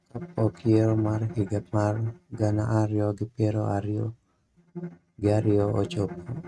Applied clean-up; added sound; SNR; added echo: neural mask model RNNoise.